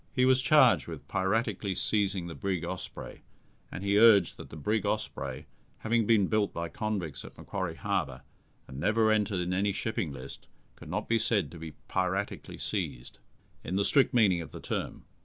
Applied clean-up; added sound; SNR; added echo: none; none; none; none.